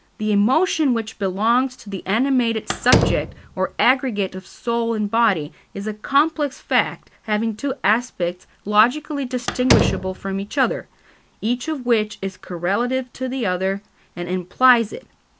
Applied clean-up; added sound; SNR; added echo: none; Slam; 1 dB; none.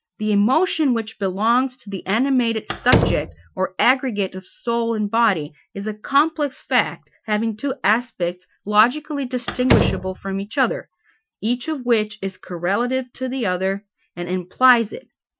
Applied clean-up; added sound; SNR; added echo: classical method Wiener filter.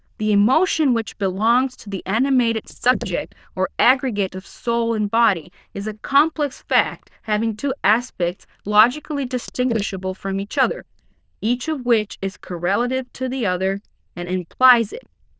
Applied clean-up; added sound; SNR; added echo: neural diffusion model UNIVERSE++.